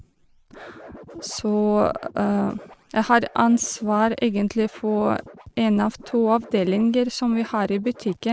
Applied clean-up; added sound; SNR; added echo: neural mask model RNNoise.